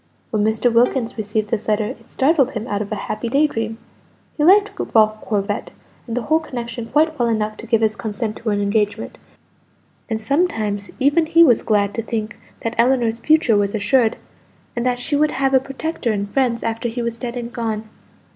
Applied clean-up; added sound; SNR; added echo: none; Bowed string instrument; 17 dB; none.